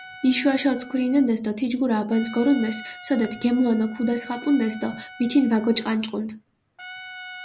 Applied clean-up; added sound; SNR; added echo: none; Trumpet; 18 dB; none.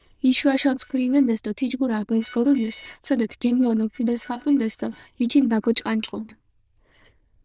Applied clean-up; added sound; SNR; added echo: neural diffusion model UNIVERSE++.